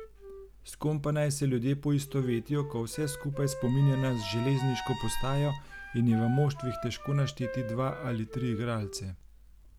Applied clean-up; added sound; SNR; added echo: none; Wind instrument, woodwind instrument + Bowed string instrument; 13 dB; none.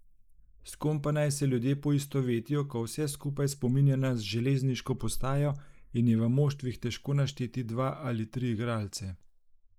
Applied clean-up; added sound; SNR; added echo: neural mask model Resemble Enhance denoiser.